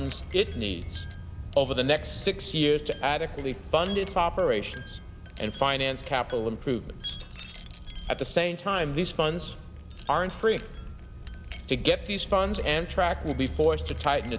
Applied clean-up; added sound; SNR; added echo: none; Wind chime; 10 dB; none.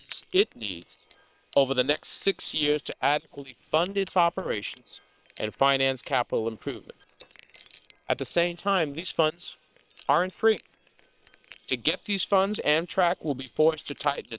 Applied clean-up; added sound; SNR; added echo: neural separator model SepFormer WHAM!.